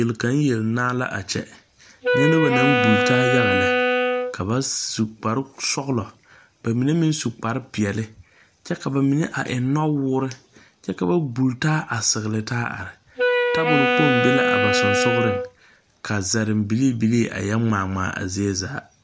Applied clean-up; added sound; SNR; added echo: none; Wind instrument, woodwind instrument; -2 dB; none.